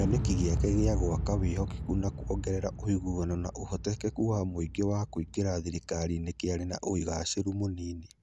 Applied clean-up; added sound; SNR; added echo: none; Explosion; 5 dB; none.